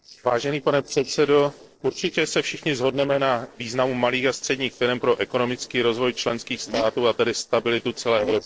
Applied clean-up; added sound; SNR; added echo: neural separator model SepFormer DNS4.